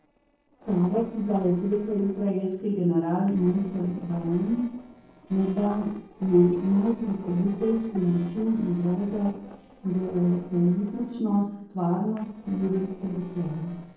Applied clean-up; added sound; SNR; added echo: neural separator model SepFormer DNS4.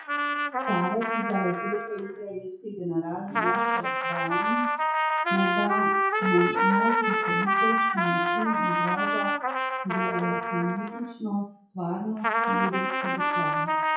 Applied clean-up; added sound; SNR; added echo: classical method WPE with log-MMSE.